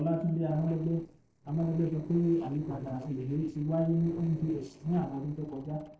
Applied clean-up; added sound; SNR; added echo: neural separator model SepFormer DNS4.